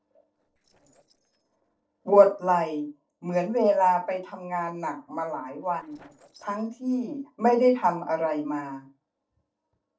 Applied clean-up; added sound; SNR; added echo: neural separator model SepFormer DNS4.